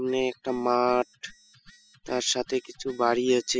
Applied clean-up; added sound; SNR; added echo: classical method spectral subtraction.